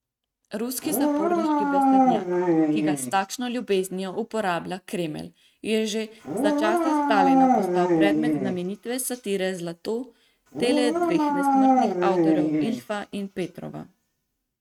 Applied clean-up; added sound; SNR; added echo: neural mask model RNNoise.